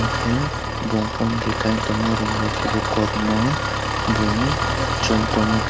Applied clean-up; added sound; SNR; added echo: none; Engine; 0 dB; none.